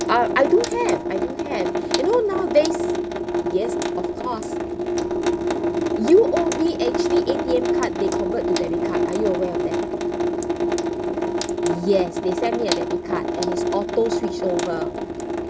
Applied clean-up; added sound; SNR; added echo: none; Drip / Sink (filling or washing) / Water tap, faucet; -1 dB; none.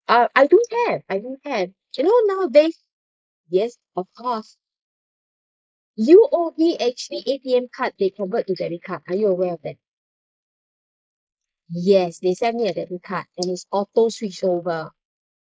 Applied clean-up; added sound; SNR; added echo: neural mask model Resemble Enhance denoiser.